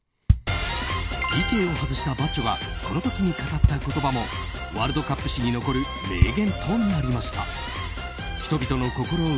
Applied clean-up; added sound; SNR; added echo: none; Bass drum; 4 dB; none.